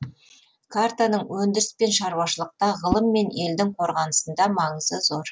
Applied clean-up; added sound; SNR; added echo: none; Whoosh, swoosh, swish; 12 dB; none.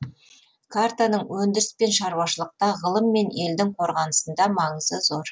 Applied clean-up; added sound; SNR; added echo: none; none; none; none.